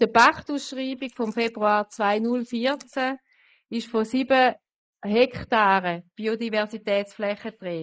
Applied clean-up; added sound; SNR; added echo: neural mask model Resemble Enhance denoiser.